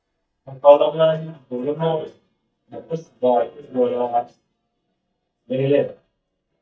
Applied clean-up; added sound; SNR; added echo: neural mask model DeepFilterNet 3.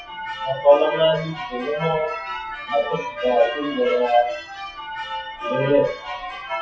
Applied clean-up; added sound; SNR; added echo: classical method WPE with log-MMSE.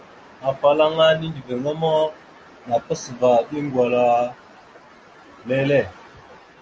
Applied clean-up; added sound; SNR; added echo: none; none; none; none.